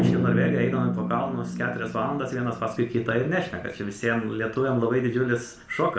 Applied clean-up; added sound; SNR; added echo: none; Drum; 4 dB; reverberation time 0.5 s.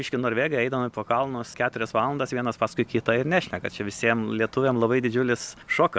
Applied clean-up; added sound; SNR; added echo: none; none; none; none.